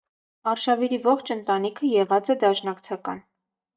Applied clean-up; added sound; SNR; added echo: neural mask model DeepFilterNet 3.